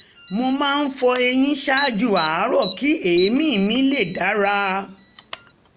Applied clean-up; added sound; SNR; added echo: none; Alarm; 11 dB; none.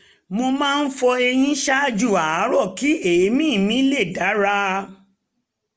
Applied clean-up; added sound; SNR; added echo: none; none; none; none.